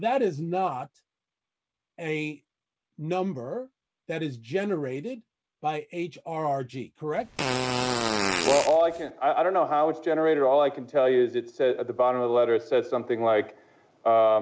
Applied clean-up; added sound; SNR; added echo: none; Fart; 2 dB; none.